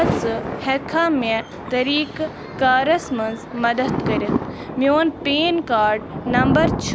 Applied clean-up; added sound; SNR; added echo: none; Thunder; 5 dB; none.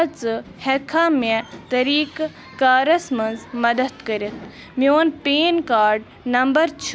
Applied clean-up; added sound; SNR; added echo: none; none; none; none.